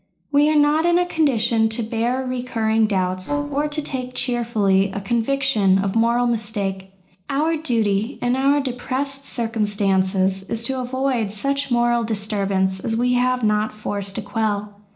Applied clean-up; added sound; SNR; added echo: neural separator model SepFormer DNS4.